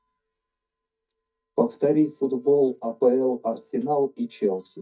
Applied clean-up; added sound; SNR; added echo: neural mask model DeepFilterNet 3.